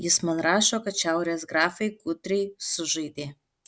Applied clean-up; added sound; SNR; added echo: none; none; none; none.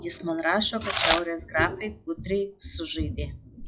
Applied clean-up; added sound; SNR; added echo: classical method log-MMSE.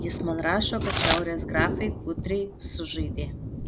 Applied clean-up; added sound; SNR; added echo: none; Thunder + Packing tape, duct tape / Tearing; 1 dB; none.